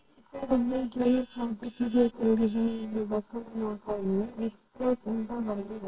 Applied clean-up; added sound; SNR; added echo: neural separator model SepFormer WHAMR!.